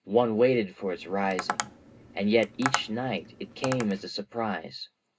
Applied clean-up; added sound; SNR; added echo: none; Tap; 8 dB; reverberation time 0.2 s.